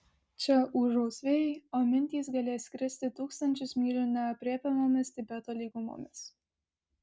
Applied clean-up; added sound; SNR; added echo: none; none; none; none.